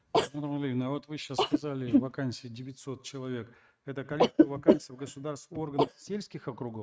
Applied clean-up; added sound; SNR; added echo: neural mask model RNNoise.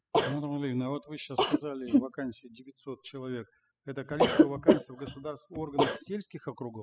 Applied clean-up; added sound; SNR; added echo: classical method spectral subtraction.